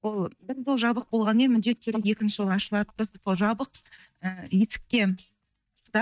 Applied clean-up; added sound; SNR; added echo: neural mask model DeepFilterNet 3.